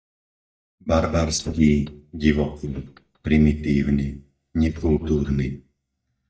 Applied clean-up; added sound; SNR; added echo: neural mask model DeepFilterNet 3.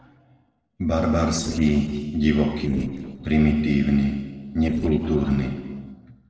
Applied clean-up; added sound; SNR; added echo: neural separator model SepFormer DNS4.